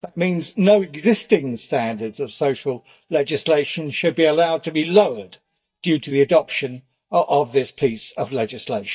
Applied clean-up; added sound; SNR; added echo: neural mask model DeepFilterNet 3.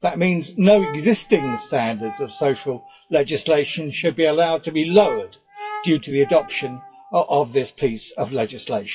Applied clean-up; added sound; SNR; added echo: classical method WPE with log-MMSE.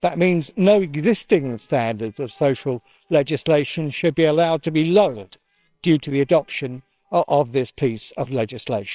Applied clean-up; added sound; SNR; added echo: neural separator model SepFormer WHAMR!.